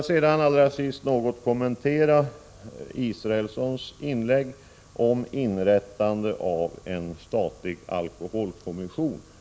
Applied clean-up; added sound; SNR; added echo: none; none; none; none.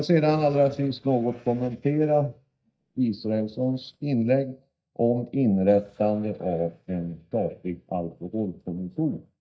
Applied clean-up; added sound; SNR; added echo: neural mask model DeepFilterNet 3.